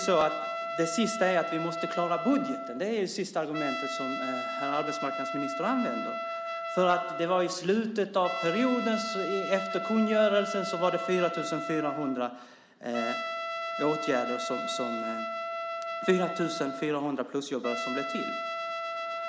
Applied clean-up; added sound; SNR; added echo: none; Trumpet; 5 dB; none.